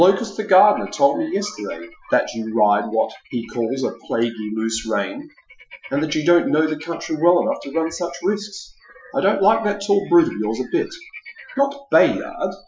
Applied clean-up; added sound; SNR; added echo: classical method Wiener filter.